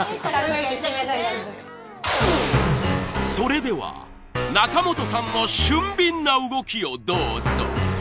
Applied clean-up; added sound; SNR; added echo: none; none; none; none.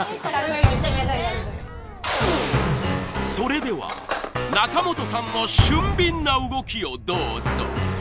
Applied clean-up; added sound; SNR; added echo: none; Explosion + Cutlery, silverware; 3 dB; none.